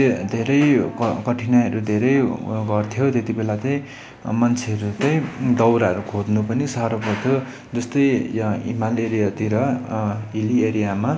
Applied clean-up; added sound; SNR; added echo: none; none; none; none.